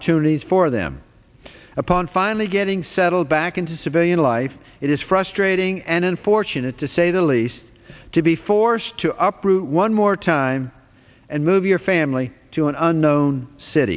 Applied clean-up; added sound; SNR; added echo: none; none; none; none.